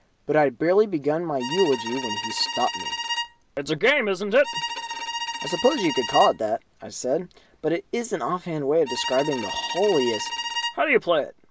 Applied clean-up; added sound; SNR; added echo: none; Bowed string instrument; 7 dB; none.